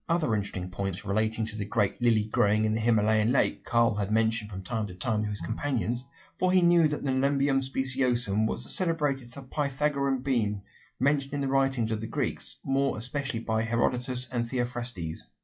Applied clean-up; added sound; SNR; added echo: classical method log-MMSE.